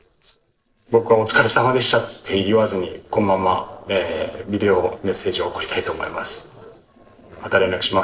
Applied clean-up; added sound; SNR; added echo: neural separator model SepFormer DNS4.